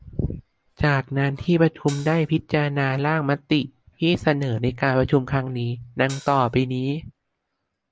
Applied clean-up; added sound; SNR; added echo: none; Hi-hat; 19 dB; none.